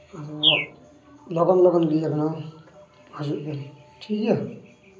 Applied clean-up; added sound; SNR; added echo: none; Bird; 2 dB; reverberation time 0.5 s.